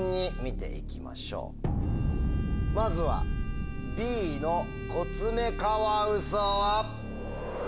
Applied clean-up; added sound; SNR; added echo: none; Bowed string instrument; 17 dB; none.